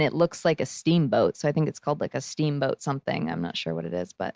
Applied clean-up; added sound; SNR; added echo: none; none; none; none.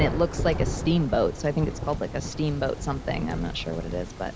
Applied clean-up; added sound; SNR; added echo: none; Thunder; 4 dB; none.